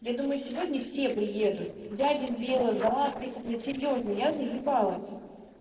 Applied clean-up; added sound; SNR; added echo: neural separator model SepFormer DNS4.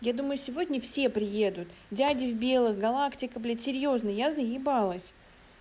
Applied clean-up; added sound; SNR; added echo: none; none; none; none.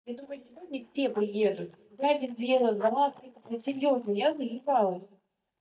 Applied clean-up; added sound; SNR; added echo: neural mask model DeepFilterNet 3.